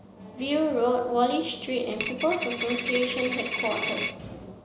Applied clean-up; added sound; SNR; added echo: none; Coin (dropping); -1 dB; none.